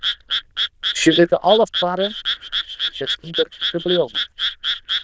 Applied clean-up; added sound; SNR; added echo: neural diffusion model UNIVERSE++.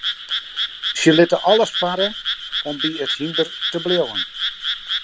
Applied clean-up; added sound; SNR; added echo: none; Frog; 4 dB; none.